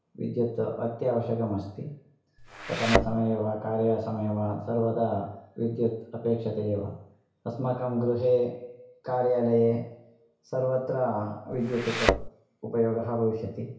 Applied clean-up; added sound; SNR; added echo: none; Thump, thud; 0 dB; reverberation time 0.6 s.